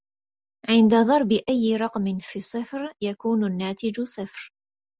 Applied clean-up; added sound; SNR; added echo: none; none; none; none.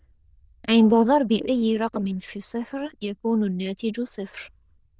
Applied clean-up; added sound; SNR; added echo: neural diffusion model UNIVERSE++.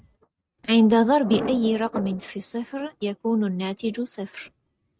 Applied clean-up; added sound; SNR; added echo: neural mask model RNNoise.